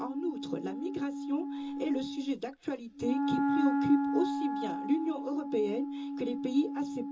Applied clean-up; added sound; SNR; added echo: none; Wind instrument, woodwind instrument; 0 dB; reverberation time 0.2 s.